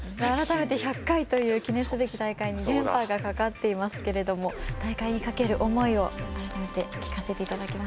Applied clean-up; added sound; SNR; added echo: none; Drum kit; 11 dB; none.